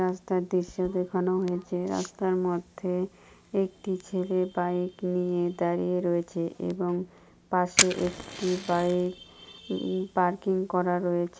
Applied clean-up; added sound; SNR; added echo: none; Fire; 10 dB; none.